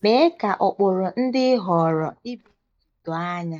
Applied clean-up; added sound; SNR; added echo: neural mask model DeepFilterNet 3.